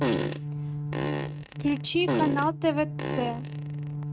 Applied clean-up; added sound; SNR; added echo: neural mask model RNNoise.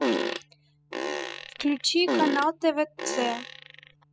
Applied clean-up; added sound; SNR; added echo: classical method spectral subtraction.